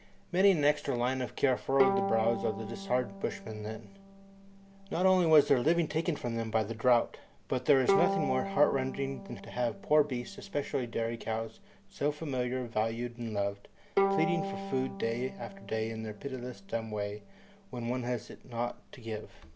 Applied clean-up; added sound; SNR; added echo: none; Bowed string instrument; 7 dB; none.